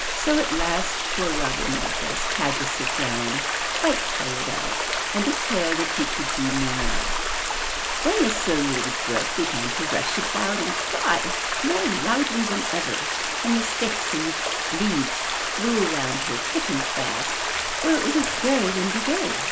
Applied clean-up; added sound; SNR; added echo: none; Stream; -2 dB; none.